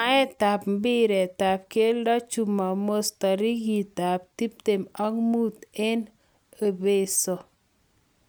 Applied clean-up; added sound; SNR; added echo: none; none; none; none.